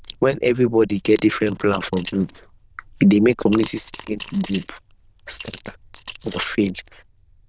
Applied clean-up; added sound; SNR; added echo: neural diffusion model UNIVERSE++.